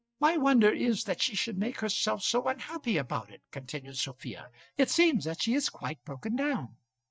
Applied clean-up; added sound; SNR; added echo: neural mask model DeepFilterNet 3.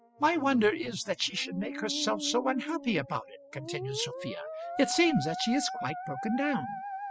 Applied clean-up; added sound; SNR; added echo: classical method spectral subtraction.